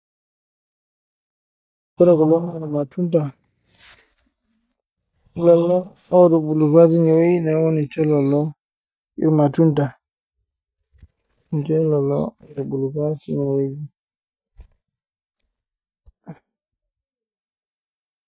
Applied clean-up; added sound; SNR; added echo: neural mask model DeepFilterNet 3.